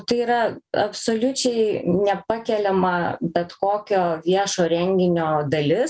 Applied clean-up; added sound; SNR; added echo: none; none; none; none.